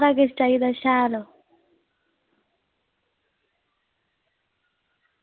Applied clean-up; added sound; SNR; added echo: none; none; none; none.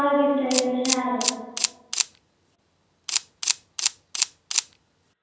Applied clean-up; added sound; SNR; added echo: none; Camera; 1 dB; reverberation time 1.2 s.